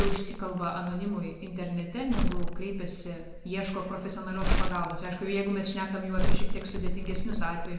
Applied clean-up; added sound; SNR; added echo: none; Crumpling, crinkling; -4 dB; reverberation time 1.0 s.